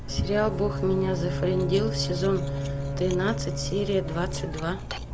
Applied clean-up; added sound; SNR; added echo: none; Bowed string instrument + Cutlery, silverware; 2 dB; none.